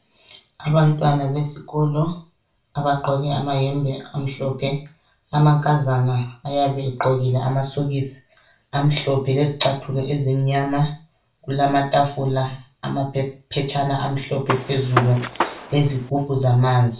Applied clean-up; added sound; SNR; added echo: none; Gunshot, gunfire; 5 dB; reverberation time 0.3 s.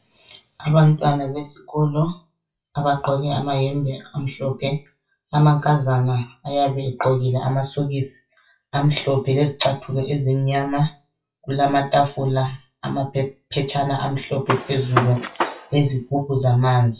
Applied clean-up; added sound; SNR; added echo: classical method WPE with log-MMSE.